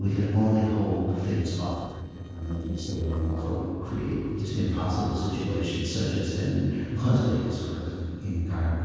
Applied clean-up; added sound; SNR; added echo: neural separator model SepFormer DNS4.